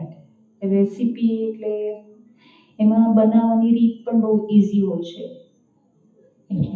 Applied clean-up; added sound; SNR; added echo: classical method WPE with log-MMSE.